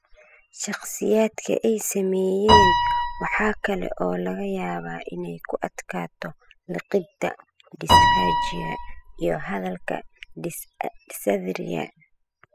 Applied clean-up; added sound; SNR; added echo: classical method spectral subtraction.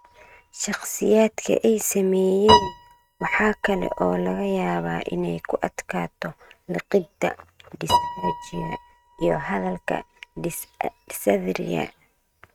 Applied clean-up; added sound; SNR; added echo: neural mask model RNNoise.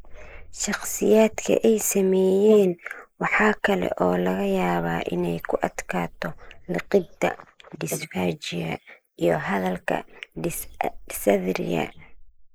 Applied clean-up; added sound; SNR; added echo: neural mask model Resemble Enhance denoiser.